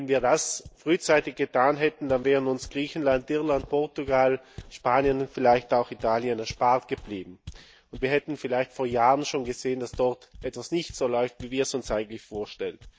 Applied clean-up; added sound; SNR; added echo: neural mask model DeepFilterNet 3.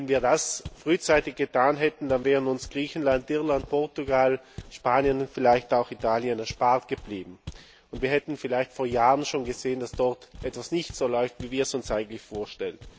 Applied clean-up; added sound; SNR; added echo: none; Walk, footsteps; 20 dB; none.